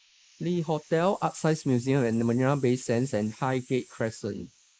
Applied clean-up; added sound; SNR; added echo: neural mask model Resemble Enhance denoiser.